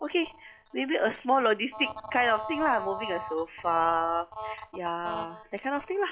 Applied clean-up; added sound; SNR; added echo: classical method log-MMSE.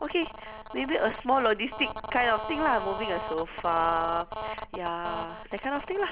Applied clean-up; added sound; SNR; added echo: none; Telephone; 9 dB; none.